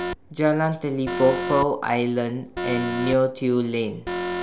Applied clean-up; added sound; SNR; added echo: none; Alarm; 8 dB; none.